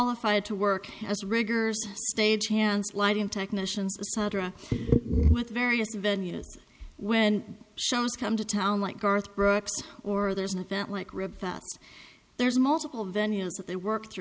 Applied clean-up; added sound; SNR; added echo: none; none; none; none.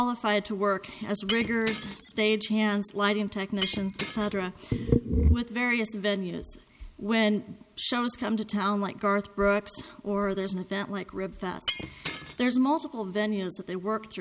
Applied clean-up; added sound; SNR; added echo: none; Shatter; 12 dB; none.